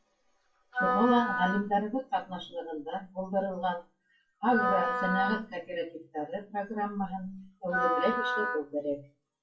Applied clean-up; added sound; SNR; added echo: classical method WPE with log-MMSE.